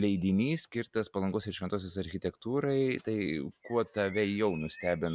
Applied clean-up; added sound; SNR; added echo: none; none; none; none.